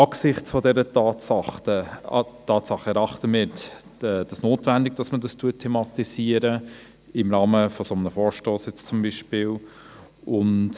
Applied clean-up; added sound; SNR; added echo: none; none; none; none.